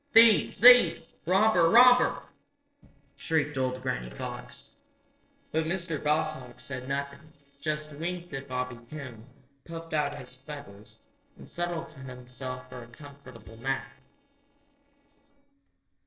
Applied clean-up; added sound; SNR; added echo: neural separator model SepFormer DNS4.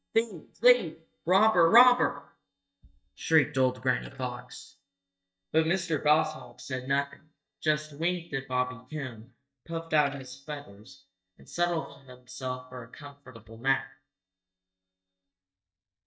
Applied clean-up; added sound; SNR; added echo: neural mask model DeepFilterNet 3.